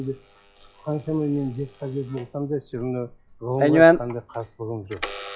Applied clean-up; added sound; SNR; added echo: classical method log-MMSE.